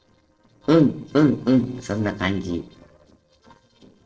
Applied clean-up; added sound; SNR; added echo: neural separator model SepFormer DNS4.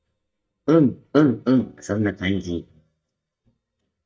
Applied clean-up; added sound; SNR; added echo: neural mask model DeepFilterNet 3.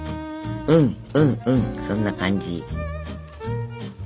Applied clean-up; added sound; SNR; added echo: none; none; none; none.